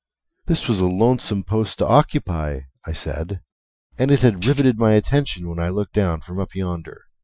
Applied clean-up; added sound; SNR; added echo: classical method Wiener filter.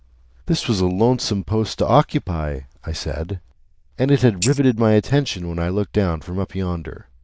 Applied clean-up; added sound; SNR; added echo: neural diffusion model UNIVERSE++.